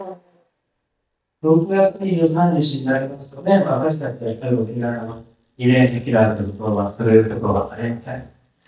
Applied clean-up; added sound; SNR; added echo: neural mask model DeepFilterNet 3.